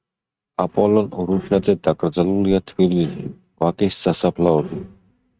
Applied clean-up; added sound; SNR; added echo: neural mask model RNNoise.